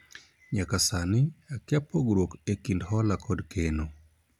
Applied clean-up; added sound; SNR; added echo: none; none; none; none.